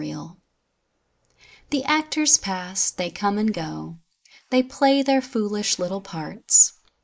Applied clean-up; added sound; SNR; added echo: neural mask model Resemble Enhance denoiser.